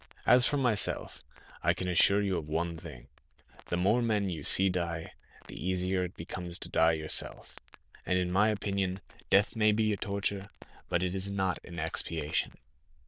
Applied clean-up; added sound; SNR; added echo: neural diffusion model UNIVERSE++.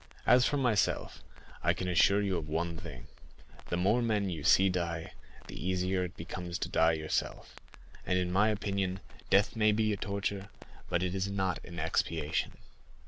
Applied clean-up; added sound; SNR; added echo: none; Crackle; 16 dB; none.